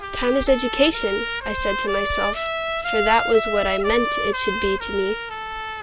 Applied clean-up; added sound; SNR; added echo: none; Trumpet; 3 dB; none.